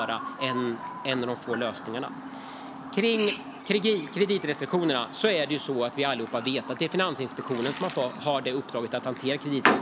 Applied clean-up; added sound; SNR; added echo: none; Chirp, tweet; 6 dB; none.